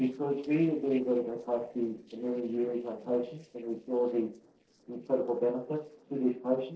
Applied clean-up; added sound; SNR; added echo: neural separator model SepFormer DNS4.